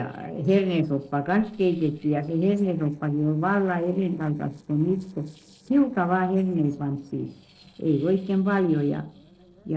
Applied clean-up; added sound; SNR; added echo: neural separator model SepFormer DNS4.